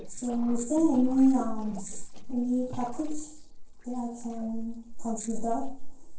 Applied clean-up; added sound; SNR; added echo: neural separator model SepFormer DNS4.